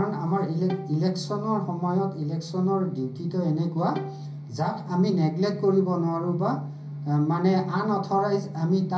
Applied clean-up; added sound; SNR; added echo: none; Bowed string instrument; 16 dB; reverberation time 0.5 s.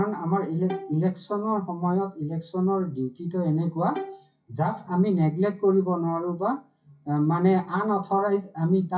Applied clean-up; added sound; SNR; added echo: classical method WPE with log-MMSE.